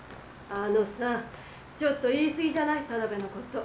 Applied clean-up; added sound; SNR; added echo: none; none; none; none.